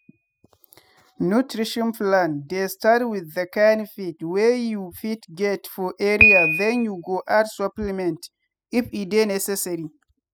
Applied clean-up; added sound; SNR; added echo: classical method spectral subtraction.